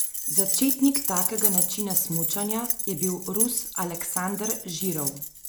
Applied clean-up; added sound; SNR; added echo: none; Keys jangling; -1 dB; none.